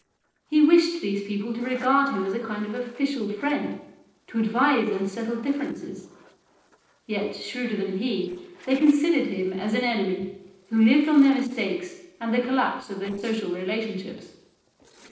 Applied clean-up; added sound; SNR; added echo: neural separator model SepFormer DNS4.